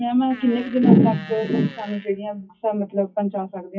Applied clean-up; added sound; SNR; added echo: classical method WPE with log-MMSE.